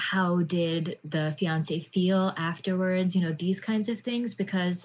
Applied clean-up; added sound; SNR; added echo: none; none; none; none.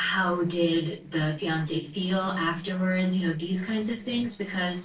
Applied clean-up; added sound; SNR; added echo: neural separator model SepFormer DNS4.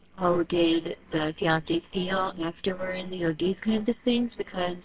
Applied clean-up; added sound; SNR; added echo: neural separator model SepFormer WHAMR!.